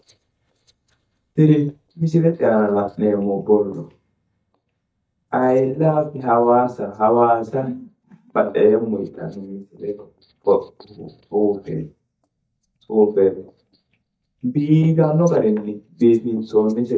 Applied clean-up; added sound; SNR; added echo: neural mask model DeepFilterNet 3.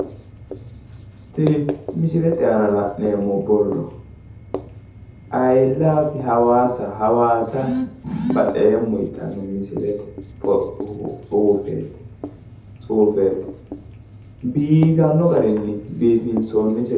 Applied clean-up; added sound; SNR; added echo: none; Writing; 13 dB; reverberation time 0.5 s.